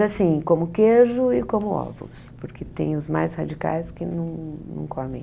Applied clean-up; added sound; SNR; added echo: none; Engine; 20 dB; none.